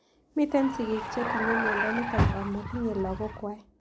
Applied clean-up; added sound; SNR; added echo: none; Vehicle; 0 dB; none.